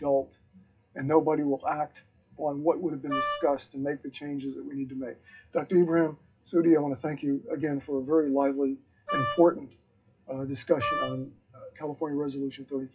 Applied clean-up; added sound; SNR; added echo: classical method WPE with log-MMSE.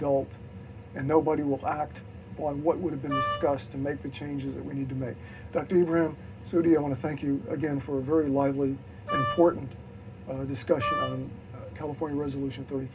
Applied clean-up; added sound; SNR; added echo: none; Wind instrument, woodwind instrument; 4 dB; reverberation time 0.2 s.